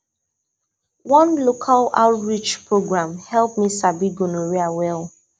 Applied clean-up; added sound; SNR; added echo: none; none; none; none.